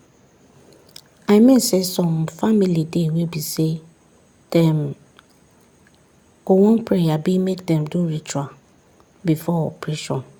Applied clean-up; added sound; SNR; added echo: none; none; none; none.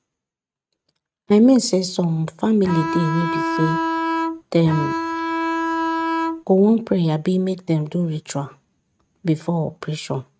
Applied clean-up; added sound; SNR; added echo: neural mask model RNNoise.